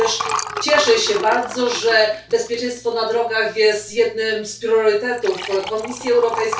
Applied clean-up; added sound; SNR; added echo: none; Liquid; 10 dB; reverberation time 0.3 s.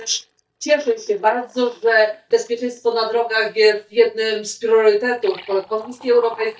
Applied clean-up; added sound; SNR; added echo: neural mask model DeepFilterNet 3.